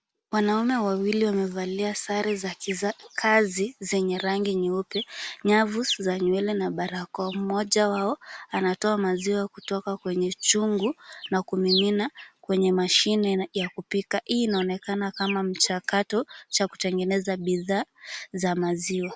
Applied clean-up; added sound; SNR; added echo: none; none; none; none.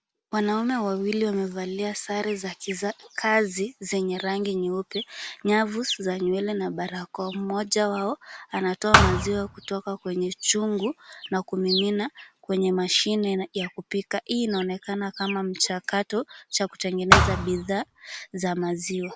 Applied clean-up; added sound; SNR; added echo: none; Thump, thud; -4 dB; none.